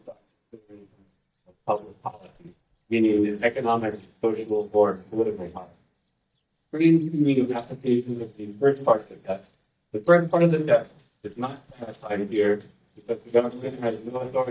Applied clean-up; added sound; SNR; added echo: neural mask model DeepFilterNet 3.